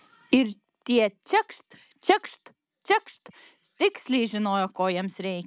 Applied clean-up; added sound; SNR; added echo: none; none; none; none.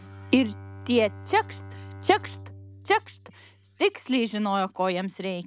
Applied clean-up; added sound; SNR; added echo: none; Bowed string instrument; 17 dB; none.